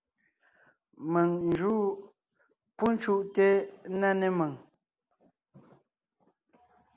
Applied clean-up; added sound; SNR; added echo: none; none; none; none.